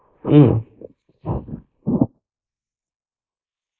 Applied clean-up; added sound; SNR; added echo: neural mask model Resemble Enhance denoiser.